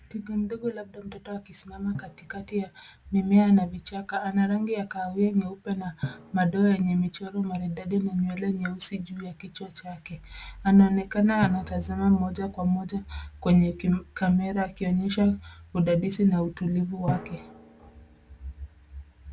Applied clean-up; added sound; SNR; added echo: none; Drum; 17 dB; none.